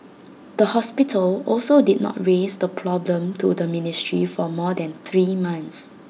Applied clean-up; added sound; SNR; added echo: none; none; none; none.